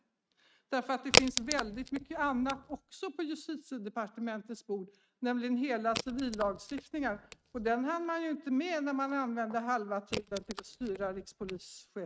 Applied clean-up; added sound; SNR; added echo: neural mask model RNNoise.